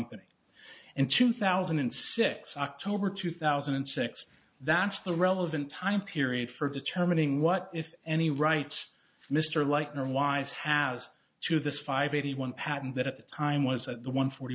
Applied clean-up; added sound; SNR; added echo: none; none; none; none.